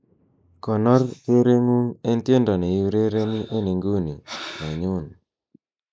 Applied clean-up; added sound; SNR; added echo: neural mask model Resemble Enhance denoiser.